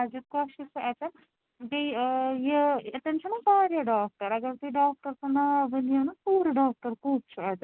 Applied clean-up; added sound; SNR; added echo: none; none; none; none.